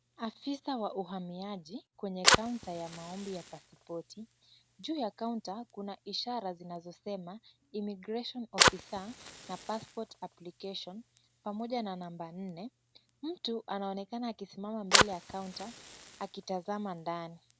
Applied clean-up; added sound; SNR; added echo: none; Fire; -3 dB; none.